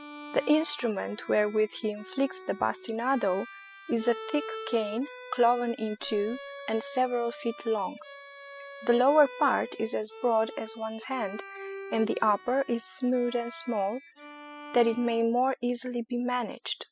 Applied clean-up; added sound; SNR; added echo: classical method spectral subtraction.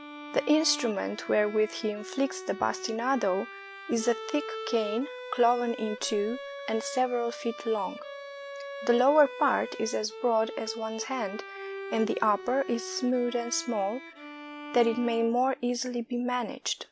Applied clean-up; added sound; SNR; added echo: none; Bowed string instrument; 12 dB; none.